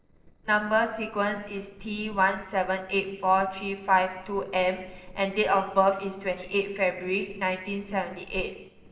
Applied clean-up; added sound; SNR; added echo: neural separator model SepFormer DNS4.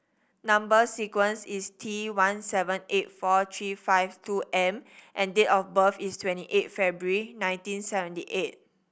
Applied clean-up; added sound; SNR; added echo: none; none; none; none.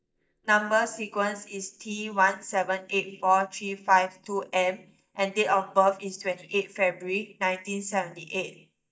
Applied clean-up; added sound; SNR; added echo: neural mask model DeepFilterNet 3.